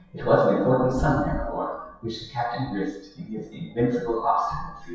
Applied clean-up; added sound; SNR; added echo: classical method WPE with log-MMSE.